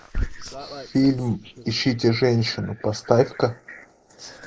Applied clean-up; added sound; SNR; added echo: neural mask model Resemble Enhance denoiser.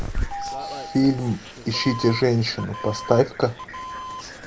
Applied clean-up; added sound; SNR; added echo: none; Doorbell; 9 dB; none.